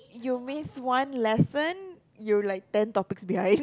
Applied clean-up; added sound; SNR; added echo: none; none; none; none.